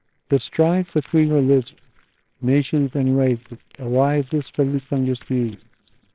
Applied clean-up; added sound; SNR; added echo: neural separator model SepFormer WHAMR!.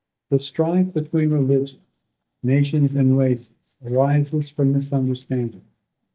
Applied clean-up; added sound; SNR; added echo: neural mask model DeepFilterNet 3.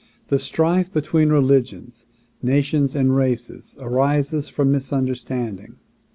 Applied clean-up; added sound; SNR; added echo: none; none; none; none.